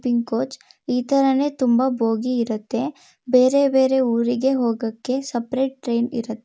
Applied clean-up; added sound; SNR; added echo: none; none; none; none.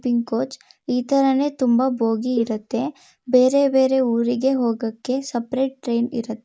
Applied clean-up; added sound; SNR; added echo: neural mask model Resemble Enhance denoiser.